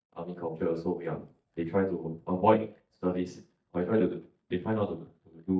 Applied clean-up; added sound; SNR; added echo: neural mask model DeepFilterNet 3.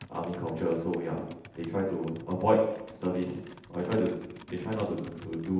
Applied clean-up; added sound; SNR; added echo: none; Computer keyboard; 18 dB; reverberation time 0.9 s.